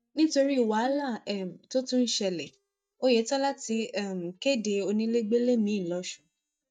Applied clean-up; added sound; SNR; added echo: neural mask model DeepFilterNet 3.